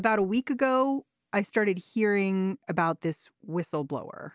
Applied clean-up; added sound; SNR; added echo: none; none; none; none.